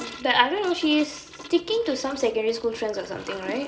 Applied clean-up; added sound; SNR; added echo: none; Toilet flush / Gurgling; 16 dB; none.